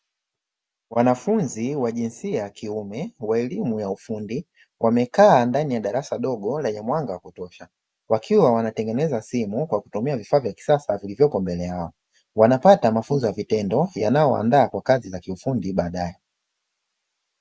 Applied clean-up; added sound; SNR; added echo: none; none; none; none.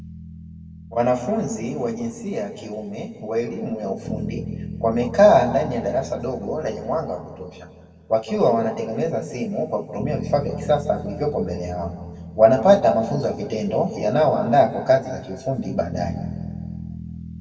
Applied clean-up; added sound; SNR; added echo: none; Bass guitar; 13 dB; reverberation time 1.4 s.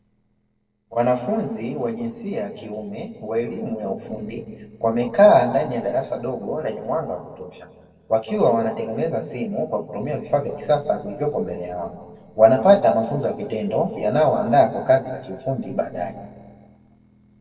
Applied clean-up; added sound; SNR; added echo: neural separator model SepFormer DNS4.